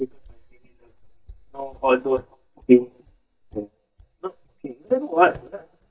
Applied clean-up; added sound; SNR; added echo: neural mask model DeepFilterNet 3.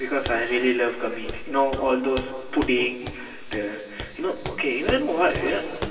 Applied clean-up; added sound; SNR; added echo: none; Walk, footsteps; 12 dB; reverberation time 2.4 s.